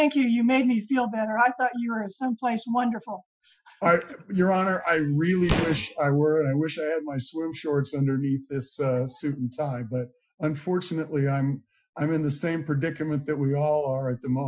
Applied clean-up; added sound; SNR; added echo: classical method Wiener filter.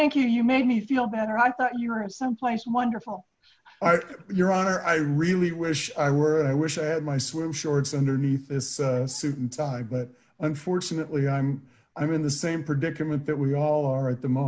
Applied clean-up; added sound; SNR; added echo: none; none; none; none.